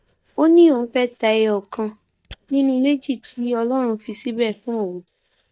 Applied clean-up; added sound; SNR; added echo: neural mask model DeepFilterNet 3.